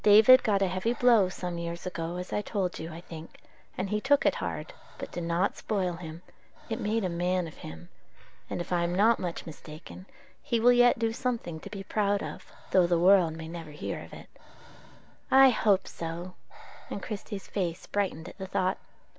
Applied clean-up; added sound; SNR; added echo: none; Breathing; 12 dB; none.